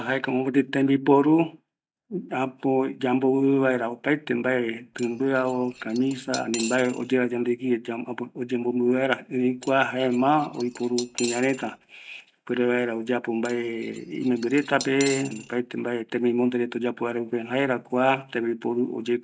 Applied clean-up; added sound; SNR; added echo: none; Cutlery, silverware / Dishes, pots, and pans; 14 dB; none.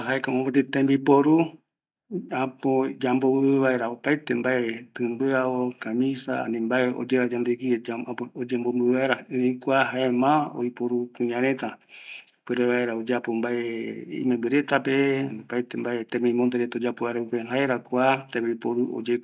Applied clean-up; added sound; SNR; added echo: none; none; none; none.